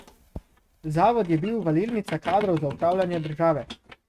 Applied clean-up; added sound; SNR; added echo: neural mask model RNNoise.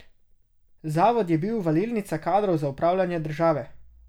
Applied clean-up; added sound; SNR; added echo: none; none; none; none.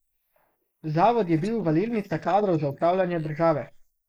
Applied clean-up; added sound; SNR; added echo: neural mask model Resemble Enhance denoiser.